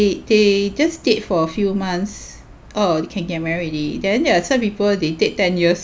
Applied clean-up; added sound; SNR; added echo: none; none; none; none.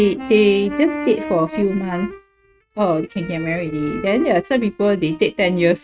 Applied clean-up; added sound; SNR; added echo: neural mask model RNNoise.